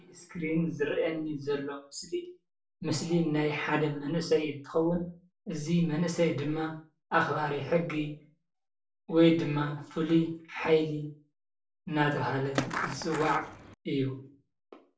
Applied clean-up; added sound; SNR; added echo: none; Skateboard; 5 dB; reverberation time 0.3 s.